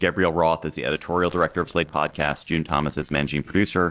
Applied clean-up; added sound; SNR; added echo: neural separator model SepFormer DNS4.